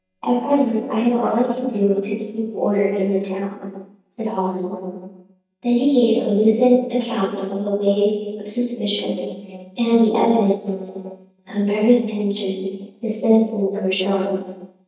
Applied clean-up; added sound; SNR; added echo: neural mask model DeepFilterNet 3.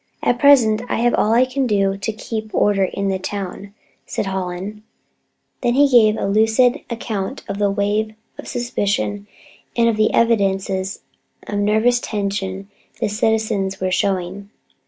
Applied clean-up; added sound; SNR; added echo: none; none; none; none.